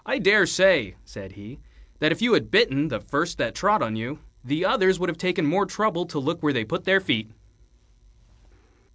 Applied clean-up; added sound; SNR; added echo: none; none; none; none.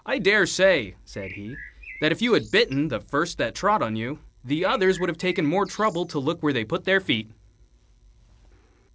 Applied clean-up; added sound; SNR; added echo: none; Bird; 19 dB; none.